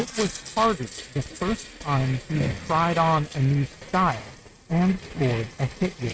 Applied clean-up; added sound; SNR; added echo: neural mask model RNNoise.